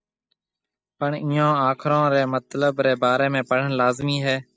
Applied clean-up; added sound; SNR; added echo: neural mask model DeepFilterNet 3.